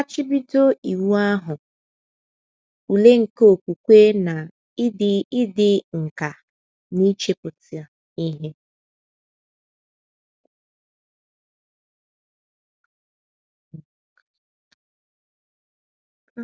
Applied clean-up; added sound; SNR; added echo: none; none; none; none.